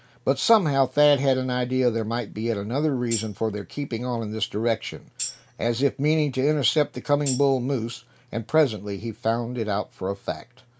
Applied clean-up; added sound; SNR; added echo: none; Tambourine; 12 dB; none.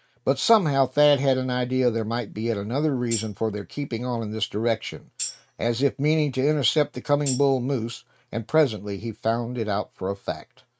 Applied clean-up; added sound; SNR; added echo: neural mask model RNNoise.